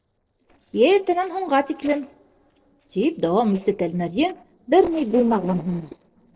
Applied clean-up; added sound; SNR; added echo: neural separator model SepFormer DNS4.